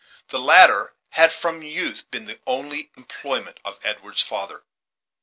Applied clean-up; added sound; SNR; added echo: none; none; none; none.